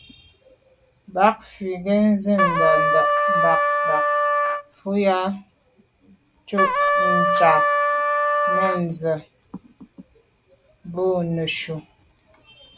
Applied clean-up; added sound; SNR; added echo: none; Trumpet; -4 dB; none.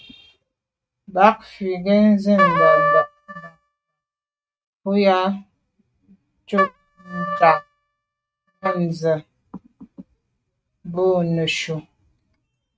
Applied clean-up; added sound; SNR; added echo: neural mask model RNNoise.